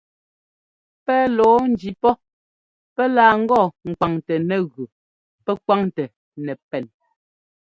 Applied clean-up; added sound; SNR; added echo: none; none; none; none.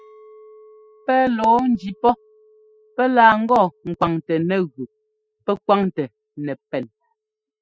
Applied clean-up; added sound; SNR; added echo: classical method spectral subtraction.